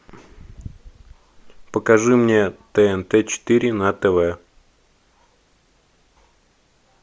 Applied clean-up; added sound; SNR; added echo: none; none; none; none.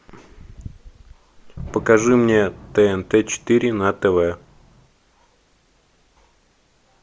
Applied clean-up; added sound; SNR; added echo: none; Fireworks; 18 dB; none.